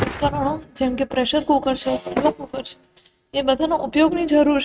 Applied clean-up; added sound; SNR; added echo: neural mask model RNNoise.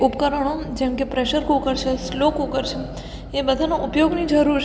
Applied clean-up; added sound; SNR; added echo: none; none; none; none.